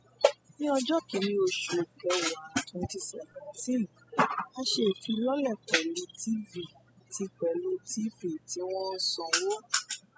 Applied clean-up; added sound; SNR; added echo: classical method spectral subtraction.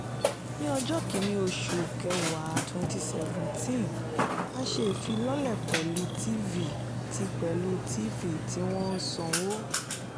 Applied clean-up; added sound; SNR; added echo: none; Burping, eructation; 0 dB; none.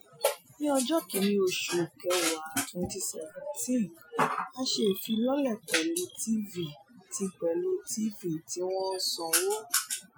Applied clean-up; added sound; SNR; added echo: classical method Wiener filter.